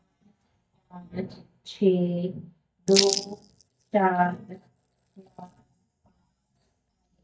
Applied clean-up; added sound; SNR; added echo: neural mask model DeepFilterNet 3.